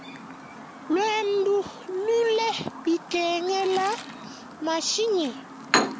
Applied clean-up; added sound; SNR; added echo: none; Chirp, tweet; 8 dB; none.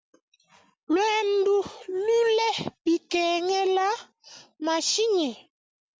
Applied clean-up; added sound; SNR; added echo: none; none; none; none.